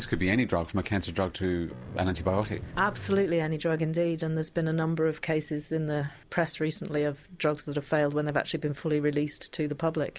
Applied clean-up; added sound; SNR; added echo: none; Bass guitar; 13 dB; none.